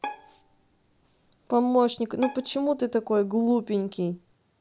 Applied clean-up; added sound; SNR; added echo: none; Bowed string instrument; 17 dB; none.